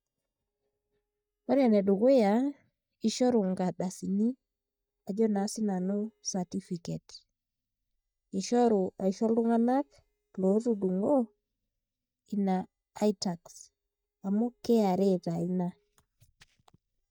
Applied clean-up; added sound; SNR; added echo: neural mask model DeepFilterNet 3.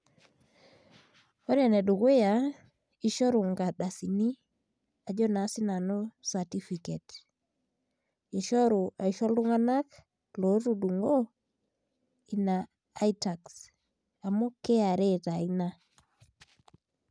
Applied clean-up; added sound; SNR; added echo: none; none; none; none.